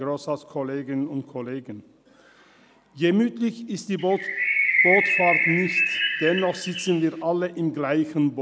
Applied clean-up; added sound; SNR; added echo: none; Bird; -2 dB; none.